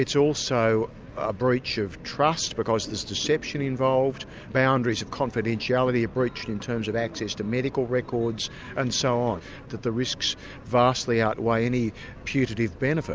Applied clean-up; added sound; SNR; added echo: none; none; none; none.